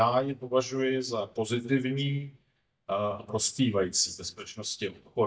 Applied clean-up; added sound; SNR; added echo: neural mask model DeepFilterNet 3.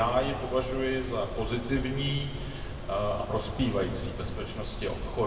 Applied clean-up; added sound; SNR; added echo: none; Mechanisms; 7 dB; reverberation time 2.0 s.